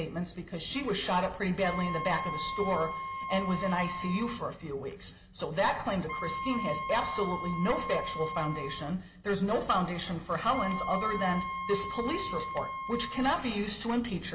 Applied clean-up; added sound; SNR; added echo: none; Wind instrument, woodwind instrument; 7 dB; reverberation time 0.5 s.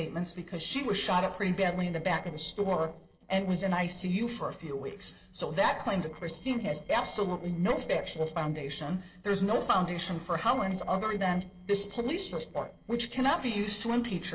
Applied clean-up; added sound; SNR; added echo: neural separator model SepFormer DNS4.